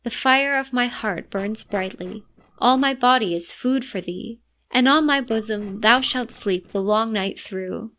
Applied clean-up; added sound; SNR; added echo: neural separator model SepFormer DNS4.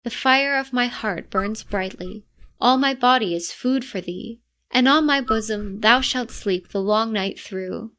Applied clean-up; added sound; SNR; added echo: neural mask model DeepFilterNet 3.